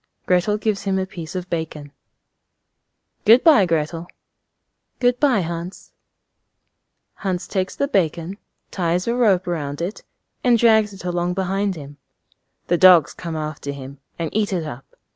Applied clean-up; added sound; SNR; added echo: none; none; none; none.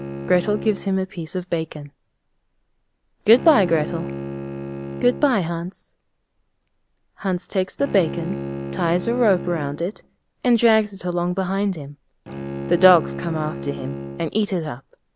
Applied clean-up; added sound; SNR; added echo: none; Bowed string instrument; 10 dB; none.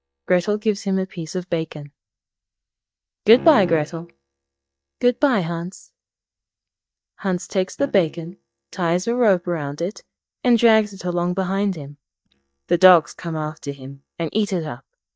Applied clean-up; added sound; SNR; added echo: neural mask model DeepFilterNet 3.